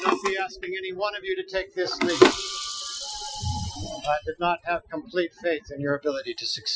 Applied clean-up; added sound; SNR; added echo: classical method Wiener filter.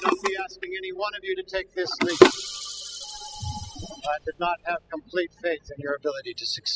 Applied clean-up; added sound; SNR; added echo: classical method spectral subtraction.